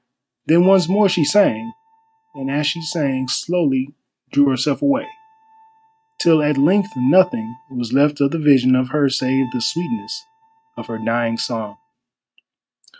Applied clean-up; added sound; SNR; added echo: neural mask model RNNoise.